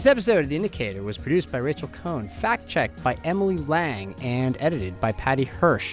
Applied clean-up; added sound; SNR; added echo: none; none; none; none.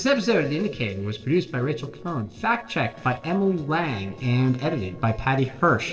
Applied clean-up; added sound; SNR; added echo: neural separator model SepFormer DNS4.